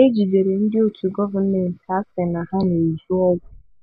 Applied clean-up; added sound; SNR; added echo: neural mask model Resemble Enhance denoiser.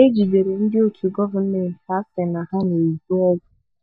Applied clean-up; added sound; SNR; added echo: neural mask model DeepFilterNet 3.